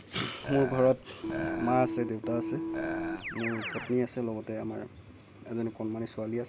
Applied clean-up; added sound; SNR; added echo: none; Burping, eructation + Keyboard (musical); 6 dB; none.